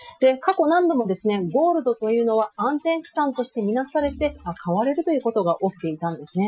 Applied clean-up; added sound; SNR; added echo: classical method Wiener filter.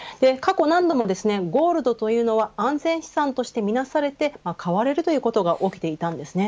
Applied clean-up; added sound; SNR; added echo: none; none; none; none.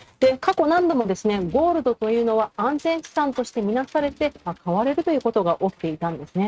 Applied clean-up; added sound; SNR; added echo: neural mask model RNNoise.